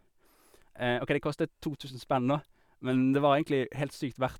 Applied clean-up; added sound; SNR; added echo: none; none; none; none.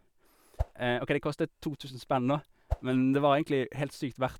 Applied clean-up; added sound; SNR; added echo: none; Whoosh, swoosh, swish; 4 dB; none.